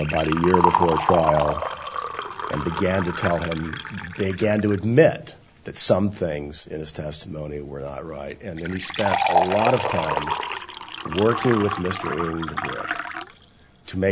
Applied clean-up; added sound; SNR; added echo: none; Liquid; 3 dB; none.